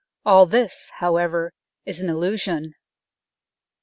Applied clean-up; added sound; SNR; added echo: none; none; none; none.